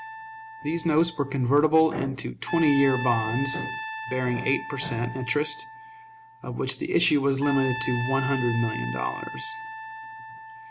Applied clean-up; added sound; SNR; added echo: none; Trumpet; 10 dB; none.